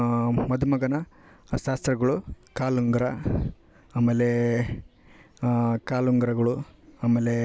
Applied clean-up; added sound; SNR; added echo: none; none; none; none.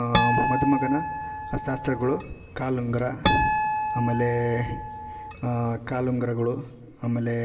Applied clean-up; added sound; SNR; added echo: none; Harp; 1 dB; reverberation time 1.8 s.